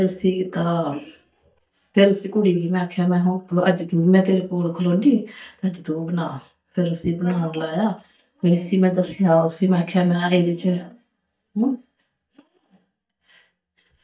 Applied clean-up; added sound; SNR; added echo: neural mask model DeepFilterNet 3.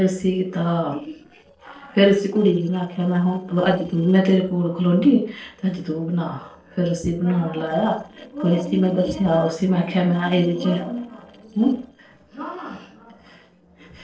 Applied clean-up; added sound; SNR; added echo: neural separator model SepFormer DNS4.